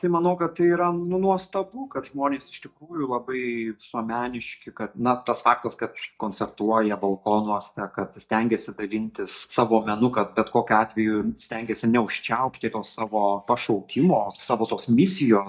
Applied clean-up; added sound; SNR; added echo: neural mask model DeepFilterNet 3.